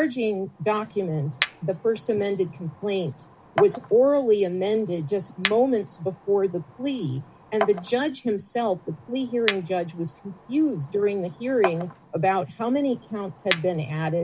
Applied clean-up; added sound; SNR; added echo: none; Chink, clink; 11 dB; none.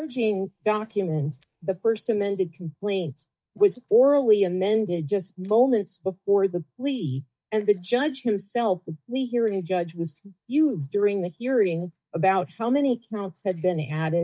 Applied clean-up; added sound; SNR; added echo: neural mask model DeepFilterNet 3.